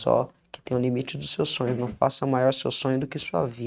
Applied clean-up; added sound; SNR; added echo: neural mask model RNNoise.